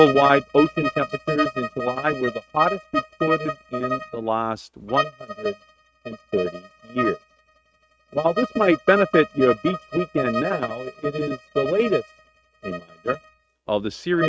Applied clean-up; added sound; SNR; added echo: neural mask model RNNoise.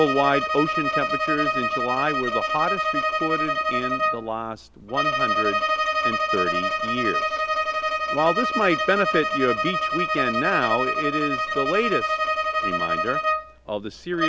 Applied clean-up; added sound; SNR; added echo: none; Bowed string instrument; -2 dB; none.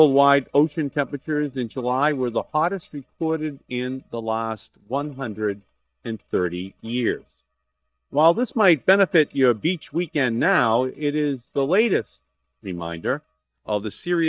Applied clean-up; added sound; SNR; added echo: neural mask model DeepFilterNet 3.